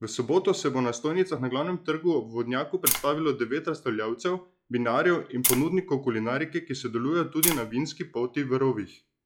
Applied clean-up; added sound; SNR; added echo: classical method log-MMSE.